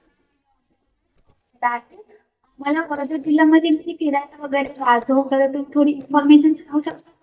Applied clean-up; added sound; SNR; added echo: neural mask model DeepFilterNet 3.